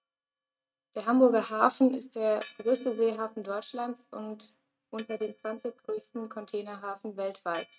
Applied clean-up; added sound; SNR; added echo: neural mask model RNNoise.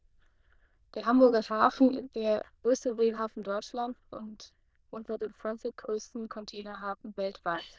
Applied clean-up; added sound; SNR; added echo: neural diffusion model UNIVERSE++.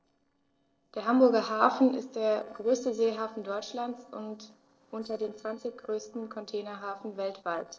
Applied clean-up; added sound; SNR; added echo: neural separator model SepFormer DNS4.